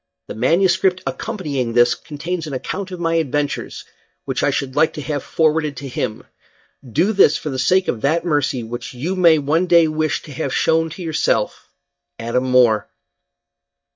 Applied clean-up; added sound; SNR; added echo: neural mask model DeepFilterNet 3.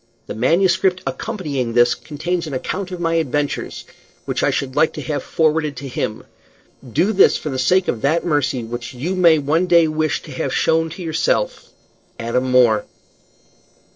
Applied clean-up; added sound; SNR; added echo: neural separator model SepFormer DNS4.